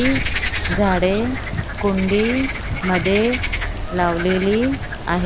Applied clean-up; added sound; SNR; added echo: none; Frog; 4 dB; none.